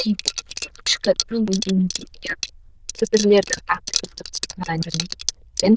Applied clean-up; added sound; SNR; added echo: neural diffusion model UNIVERSE++.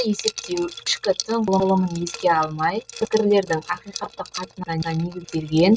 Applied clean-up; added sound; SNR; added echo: neural mask model RNNoise.